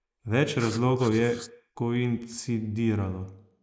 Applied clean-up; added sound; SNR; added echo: neural mask model Resemble Enhance denoiser.